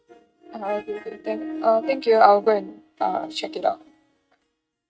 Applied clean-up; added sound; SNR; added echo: neural mask model RNNoise.